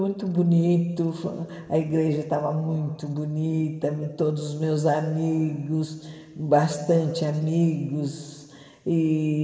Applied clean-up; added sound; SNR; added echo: none; none; none; reverberation time 1.6 s.